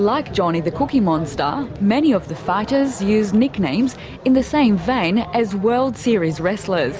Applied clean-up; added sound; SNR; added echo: none; none; none; none.